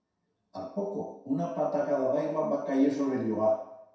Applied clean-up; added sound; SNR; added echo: none; none; none; reverberation time 0.7 s.